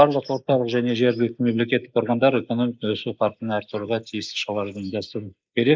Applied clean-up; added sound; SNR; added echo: neural mask model Resemble Enhance denoiser.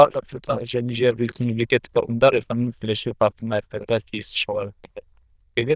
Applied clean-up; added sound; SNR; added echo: neural diffusion model UNIVERSE++.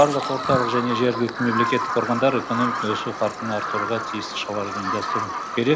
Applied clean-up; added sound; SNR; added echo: none; Bird vocalization, bird call, bird song; 3 dB; none.